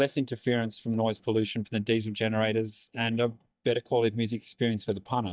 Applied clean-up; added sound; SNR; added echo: neural mask model DeepFilterNet 3.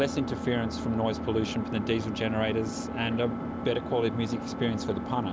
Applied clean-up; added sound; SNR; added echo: none; Engine; 5 dB; none.